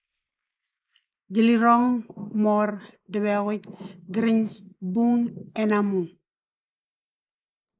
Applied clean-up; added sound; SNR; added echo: neural mask model Resemble Enhance denoiser.